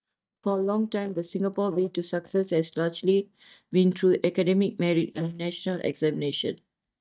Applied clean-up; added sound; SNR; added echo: neural mask model DeepFilterNet 3.